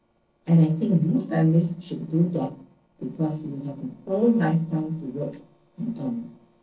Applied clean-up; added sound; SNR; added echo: neural separator model SepFormer DNS4.